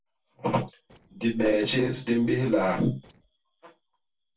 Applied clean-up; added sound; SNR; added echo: neural separator model SepFormer DNS4.